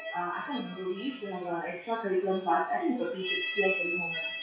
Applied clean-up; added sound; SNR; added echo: classical method WPE with log-MMSE.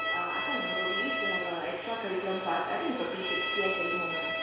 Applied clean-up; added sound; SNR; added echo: none; Bowed string instrument; -1 dB; reverberation time 1.1 s.